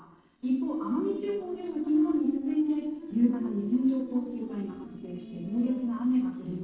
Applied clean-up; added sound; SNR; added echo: neural separator model SepFormer DNS4.